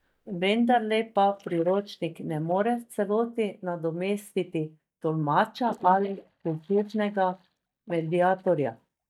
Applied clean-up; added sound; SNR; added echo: neural mask model DeepFilterNet 3.